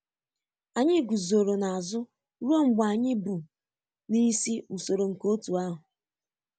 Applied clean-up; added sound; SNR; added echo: none; none; none; none.